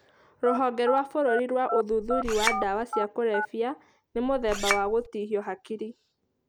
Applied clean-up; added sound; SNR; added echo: none; Telephone + Chink, clink; 4 dB; none.